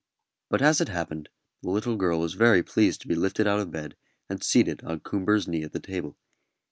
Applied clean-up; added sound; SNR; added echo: none; none; none; none.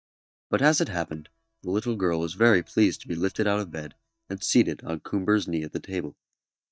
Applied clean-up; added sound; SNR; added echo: neural mask model DeepFilterNet 3.